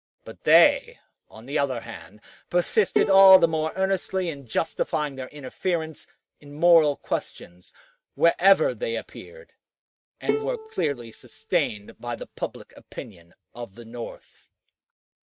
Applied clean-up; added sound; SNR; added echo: neural mask model RNNoise.